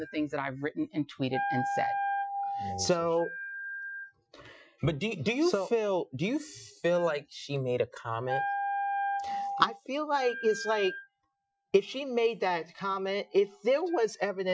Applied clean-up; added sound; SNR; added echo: classical method Wiener filter.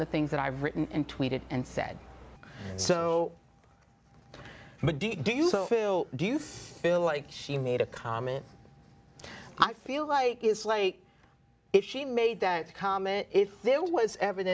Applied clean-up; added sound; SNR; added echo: none; none; none; none.